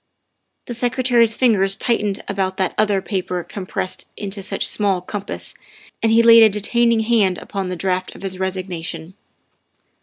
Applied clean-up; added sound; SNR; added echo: none; none; none; none.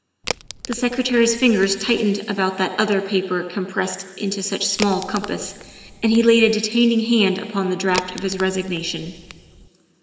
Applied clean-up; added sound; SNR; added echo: none; Crack; 14 dB; reverberation time 3.0 s.